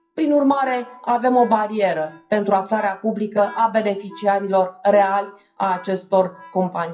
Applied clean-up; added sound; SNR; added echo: classical method WPE with log-MMSE.